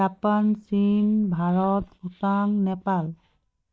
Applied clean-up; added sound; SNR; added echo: neural mask model DeepFilterNet 3.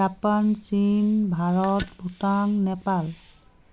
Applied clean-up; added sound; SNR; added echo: none; Fire; 19 dB; none.